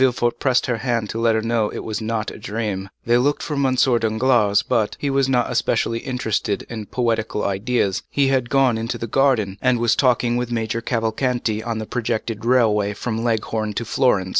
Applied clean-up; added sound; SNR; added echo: none; none; none; none.